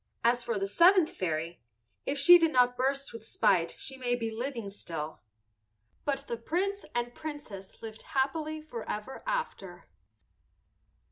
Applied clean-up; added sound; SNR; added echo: none; none; none; none.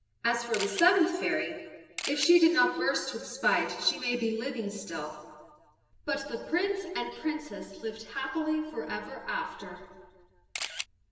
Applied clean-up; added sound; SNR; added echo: none; Camera; 5 dB; reverberation time 1.3 s.